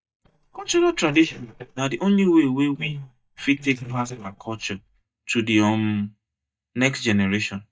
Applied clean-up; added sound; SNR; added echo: neural mask model DeepFilterNet 3.